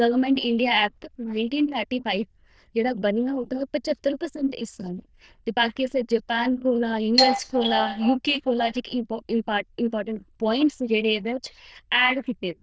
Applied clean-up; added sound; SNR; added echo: neural diffusion model UNIVERSE++.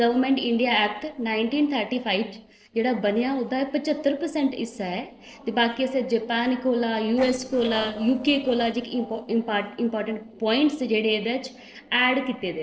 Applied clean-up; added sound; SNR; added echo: neural separator model SepFormer DNS4.